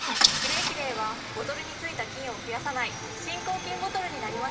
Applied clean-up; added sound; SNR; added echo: none; Idling / Engine starting / Car; -2 dB; reverberation time 1.8 s.